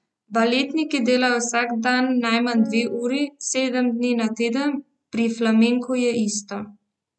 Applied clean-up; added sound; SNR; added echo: none; Piano; 14 dB; none.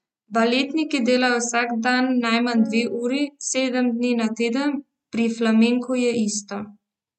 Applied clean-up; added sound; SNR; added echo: neural mask model RNNoise.